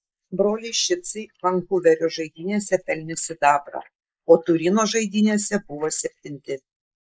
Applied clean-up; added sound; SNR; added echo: neural mask model Resemble Enhance denoiser.